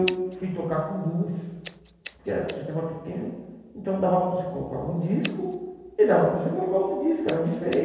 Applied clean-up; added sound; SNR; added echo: none; Scissors; 18 dB; reverberation time 1.2 s.